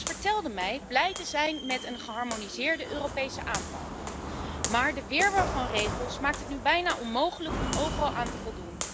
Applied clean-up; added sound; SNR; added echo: none; Walk, footsteps; 5 dB; none.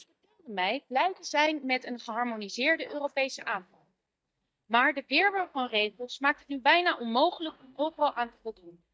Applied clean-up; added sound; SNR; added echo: neural mask model DeepFilterNet 3.